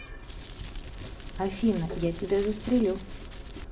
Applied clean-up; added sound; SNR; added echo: none; Crumpling, crinkling; 12 dB; reverberation time 0.3 s.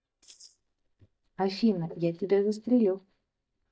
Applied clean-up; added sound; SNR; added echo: neural mask model DeepFilterNet 3.